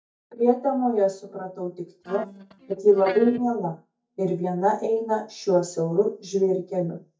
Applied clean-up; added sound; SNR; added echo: neural mask model DeepFilterNet 3.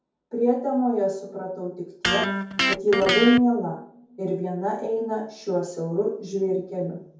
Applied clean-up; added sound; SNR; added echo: none; Electric guitar; 2 dB; reverberation time 0.6 s.